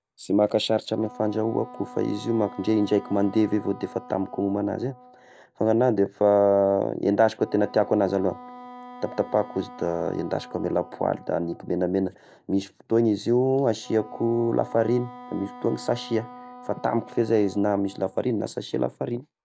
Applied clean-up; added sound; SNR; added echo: none; Wind instrument, woodwind instrument; 20 dB; none.